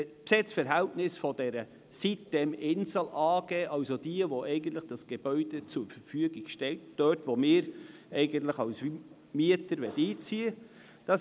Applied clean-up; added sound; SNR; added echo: none; none; none; none.